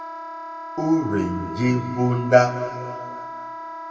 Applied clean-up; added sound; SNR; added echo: none; Wind instrument, woodwind instrument; 11 dB; reverberation time 2.0 s.